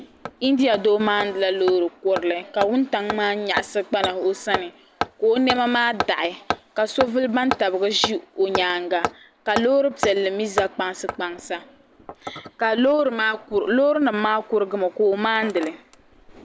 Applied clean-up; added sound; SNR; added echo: none; Hammer; 10 dB; none.